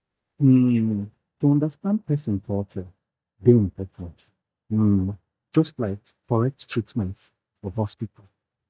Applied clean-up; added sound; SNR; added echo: neural mask model DeepFilterNet 3.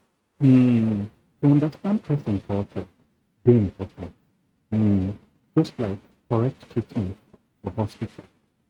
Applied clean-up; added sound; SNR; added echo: neural mask model RNNoise.